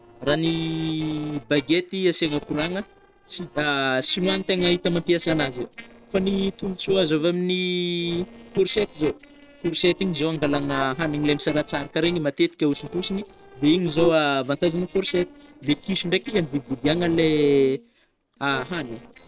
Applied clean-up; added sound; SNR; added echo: neural separator model SepFormer DNS4.